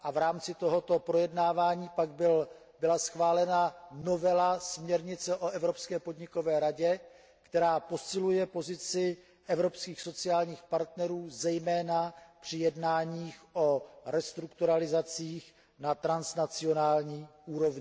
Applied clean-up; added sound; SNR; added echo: none; none; none; none.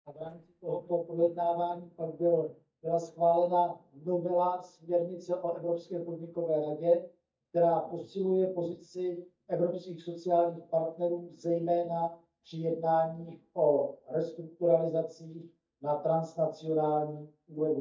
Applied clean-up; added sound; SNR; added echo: neural mask model DeepFilterNet 3.